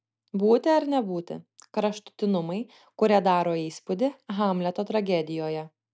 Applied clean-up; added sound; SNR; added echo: none; none; none; none.